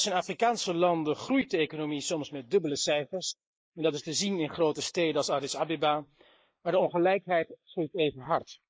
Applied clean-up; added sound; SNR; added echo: neural mask model Resemble Enhance denoiser.